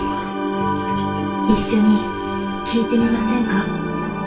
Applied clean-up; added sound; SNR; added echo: none; Explosion; 17 dB; reverberation time 0.2 s.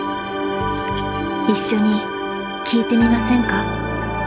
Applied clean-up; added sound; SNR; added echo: none; none; none; none.